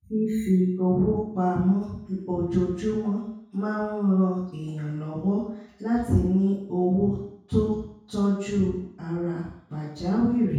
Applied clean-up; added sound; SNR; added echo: none; none; none; reverberation time 0.6 s.